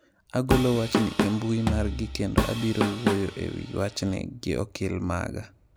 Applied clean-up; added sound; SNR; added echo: none; Drum kit; 1 dB; none.